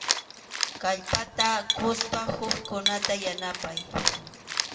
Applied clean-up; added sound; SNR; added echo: none; Cat; 1 dB; reverberation time 1.1 s.